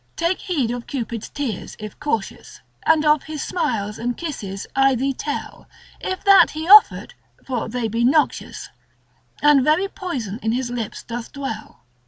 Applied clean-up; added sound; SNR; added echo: none; none; none; none.